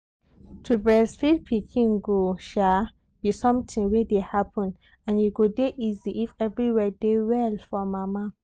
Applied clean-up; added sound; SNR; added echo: none; none; none; none.